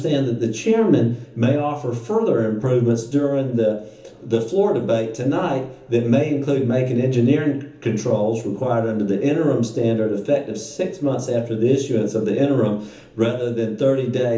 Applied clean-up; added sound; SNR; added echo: none; none; none; reverberation time 0.7 s.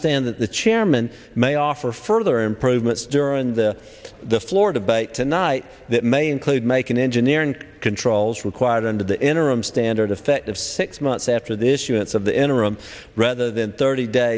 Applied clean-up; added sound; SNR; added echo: none; none; none; none.